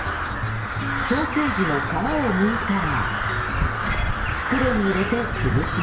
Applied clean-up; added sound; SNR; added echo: none; Crow; 1 dB; reverberation time 1.0 s.